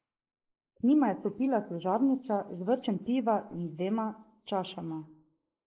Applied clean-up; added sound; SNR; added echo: neural mask model Resemble Enhance denoiser.